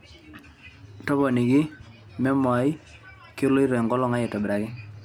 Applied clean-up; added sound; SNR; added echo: none; none; none; none.